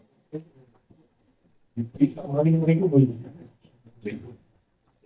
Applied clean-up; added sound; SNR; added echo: neural mask model DeepFilterNet 3.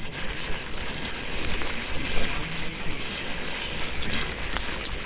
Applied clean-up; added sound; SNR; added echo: neural separator model SepFormer WHAMR!.